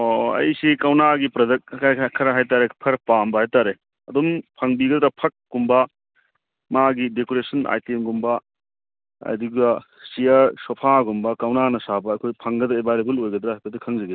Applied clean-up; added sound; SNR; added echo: none; none; none; none.